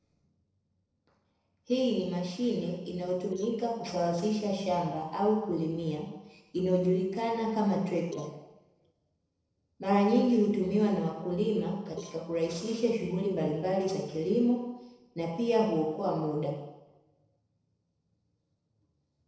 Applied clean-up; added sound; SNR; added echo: neural separator model SepFormer DNS4.